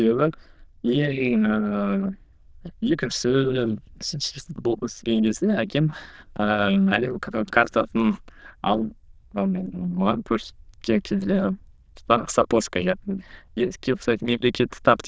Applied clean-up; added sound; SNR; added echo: neural diffusion model UNIVERSE++.